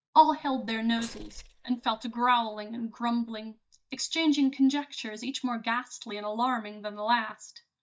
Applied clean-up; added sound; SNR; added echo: neural mask model DeepFilterNet 3.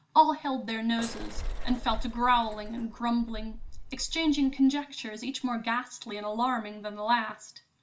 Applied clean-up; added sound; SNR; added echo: none; Bus / Engine; 7 dB; reverberation time 0.4 s.